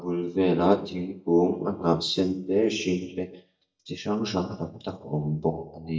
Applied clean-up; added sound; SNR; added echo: neural mask model DeepFilterNet 3.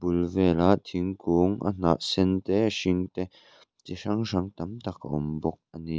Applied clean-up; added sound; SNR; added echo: none; none; none; none.